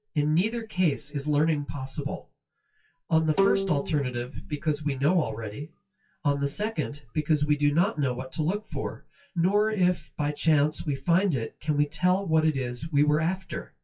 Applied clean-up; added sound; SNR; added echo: classical method WPE with log-MMSE.